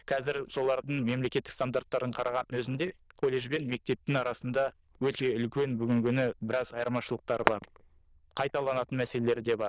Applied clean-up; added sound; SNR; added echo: neural diffusion model UNIVERSE++.